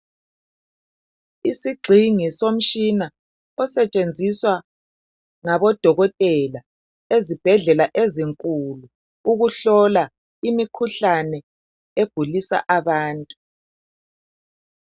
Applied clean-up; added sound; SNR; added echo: none; none; none; none.